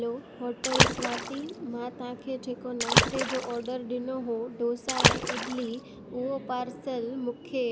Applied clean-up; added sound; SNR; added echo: none; Water / Splash, splatter; -3 dB; none.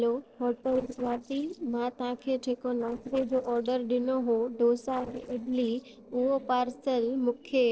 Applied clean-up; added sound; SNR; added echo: neural separator model SepFormer DNS4.